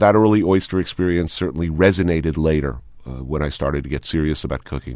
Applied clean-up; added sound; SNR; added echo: none; none; none; none.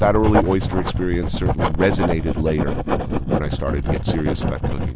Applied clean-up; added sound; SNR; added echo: none; Writing; -1 dB; none.